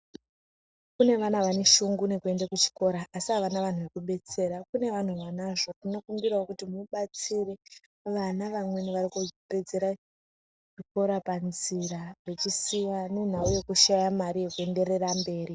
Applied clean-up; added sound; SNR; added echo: none; none; none; none.